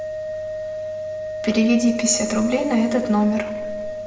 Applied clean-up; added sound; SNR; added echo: none; Organ; 6 dB; reverberation time 1.6 s.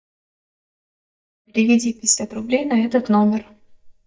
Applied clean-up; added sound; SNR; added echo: neural mask model DeepFilterNet 3.